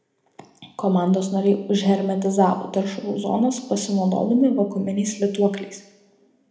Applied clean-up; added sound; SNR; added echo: none; none; none; reverberation time 0.8 s.